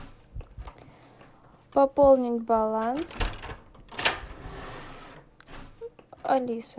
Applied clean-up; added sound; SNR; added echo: none; Sliding door; 11 dB; none.